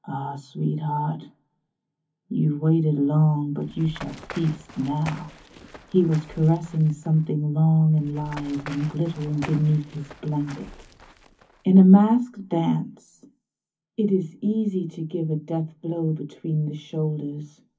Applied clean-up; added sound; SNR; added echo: none; Run; 19 dB; reverberation time 0.3 s.